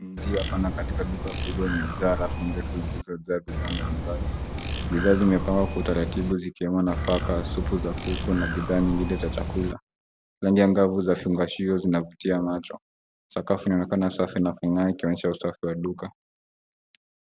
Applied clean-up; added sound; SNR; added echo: none; Bird; 3 dB; none.